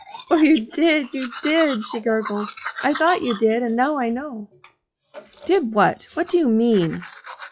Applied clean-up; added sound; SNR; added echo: classical method log-MMSE.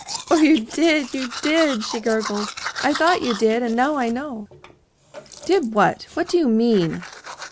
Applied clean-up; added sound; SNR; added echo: none; Domestic sounds, home sounds; 13 dB; none.